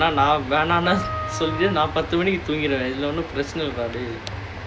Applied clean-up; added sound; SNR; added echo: none; Wind instrument, woodwind instrument; 10 dB; none.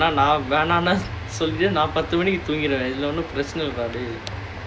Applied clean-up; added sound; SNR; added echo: none; none; none; none.